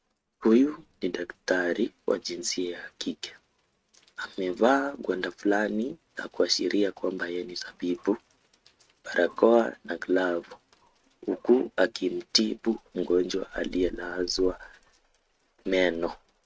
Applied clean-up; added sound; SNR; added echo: neural mask model RNNoise.